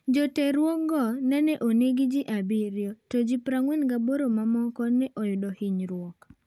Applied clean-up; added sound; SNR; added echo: none; none; none; none.